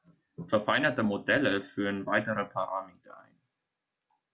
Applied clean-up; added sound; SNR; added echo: none; none; none; none.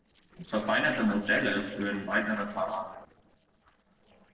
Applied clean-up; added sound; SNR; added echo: neural separator model SepFormer DNS4.